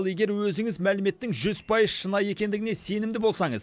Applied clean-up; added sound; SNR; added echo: none; none; none; none.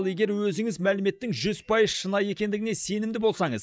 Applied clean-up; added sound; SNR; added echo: neural mask model DeepFilterNet 3.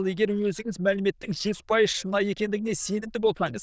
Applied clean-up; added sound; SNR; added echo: neural diffusion model UNIVERSE++.